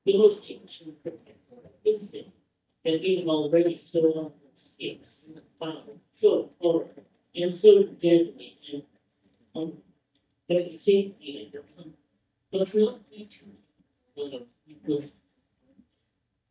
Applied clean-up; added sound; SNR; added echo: neural mask model DeepFilterNet 3.